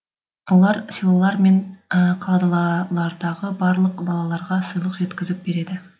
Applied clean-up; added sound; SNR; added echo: none; none; none; none.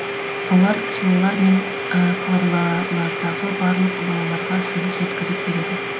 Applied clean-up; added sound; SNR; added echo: none; Domestic sounds, home sounds; 5 dB; none.